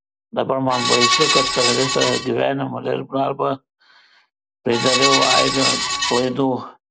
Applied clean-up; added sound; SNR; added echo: none; Screech; -2 dB; none.